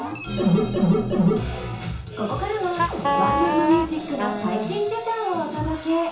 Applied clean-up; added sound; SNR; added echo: none; Wind instrument, woodwind instrument; 1 dB; reverberation time 0.6 s.